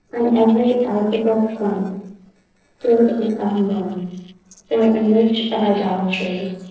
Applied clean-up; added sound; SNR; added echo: neural separator model SepFormer DNS4.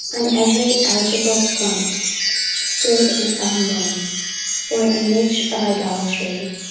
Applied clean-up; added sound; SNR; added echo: none; Chime; 2 dB; reverberation time 1.1 s.